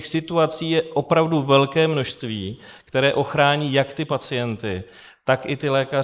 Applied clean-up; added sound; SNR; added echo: neural mask model Resemble Enhance denoiser.